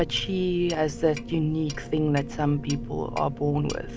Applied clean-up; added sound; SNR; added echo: none; Clock; 13 dB; none.